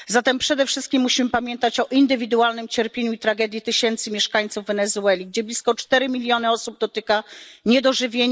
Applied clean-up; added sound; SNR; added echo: neural mask model Resemble Enhance denoiser.